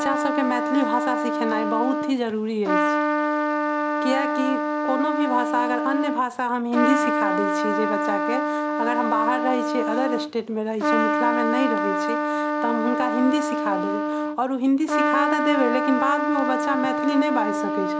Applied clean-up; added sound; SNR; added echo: none; Trumpet; -1 dB; none.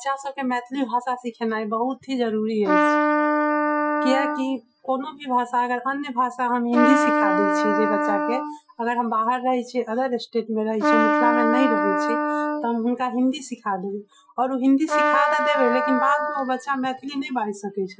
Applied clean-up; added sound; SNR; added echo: classical method Wiener filter.